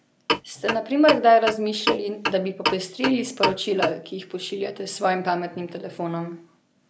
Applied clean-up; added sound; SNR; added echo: none; Clock; 4 dB; none.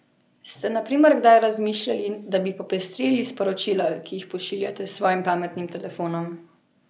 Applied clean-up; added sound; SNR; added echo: none; none; none; none.